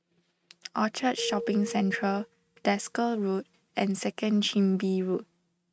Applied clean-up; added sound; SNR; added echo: neural mask model RNNoise.